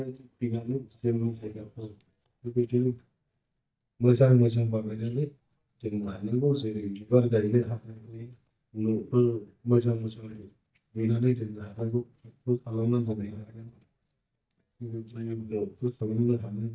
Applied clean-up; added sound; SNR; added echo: neural mask model DeepFilterNet 3.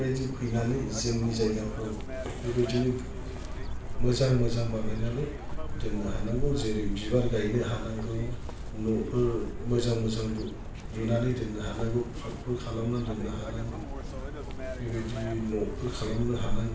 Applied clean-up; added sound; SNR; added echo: none; Chirp, tweet; 2 dB; reverberation time 0.4 s.